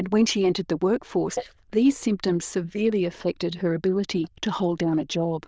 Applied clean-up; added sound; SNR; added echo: neural diffusion model UNIVERSE++.